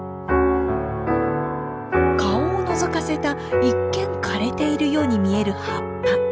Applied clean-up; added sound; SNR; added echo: none; none; none; none.